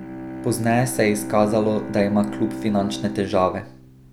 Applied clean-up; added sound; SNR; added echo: none; Bowed string instrument; 10 dB; none.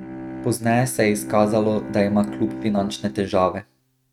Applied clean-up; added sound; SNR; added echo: neural mask model RNNoise.